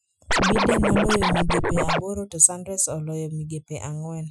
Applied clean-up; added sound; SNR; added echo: classical method Wiener filter.